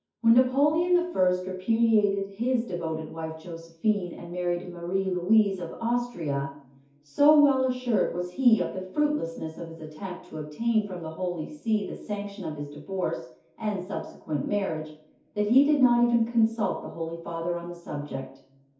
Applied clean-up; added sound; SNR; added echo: none; none; none; reverberation time 0.6 s.